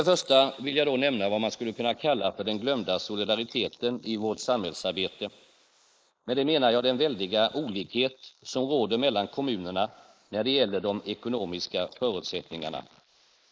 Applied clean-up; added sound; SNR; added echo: neural mask model Resemble Enhance denoiser.